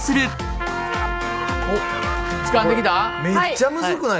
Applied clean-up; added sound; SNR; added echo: none; Trumpet; 7 dB; none.